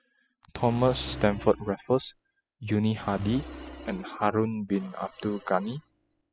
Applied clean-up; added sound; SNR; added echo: classical method spectral subtraction.